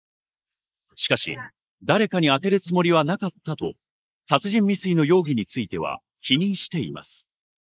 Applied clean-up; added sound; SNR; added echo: neural mask model Resemble Enhance denoiser.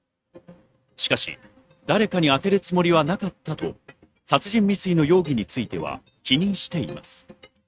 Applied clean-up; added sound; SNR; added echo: neural mask model RNNoise.